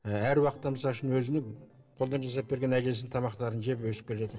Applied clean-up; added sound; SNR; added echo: neural separator model SepFormer DNS4.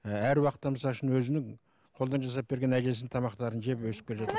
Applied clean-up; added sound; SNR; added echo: none; none; none; none.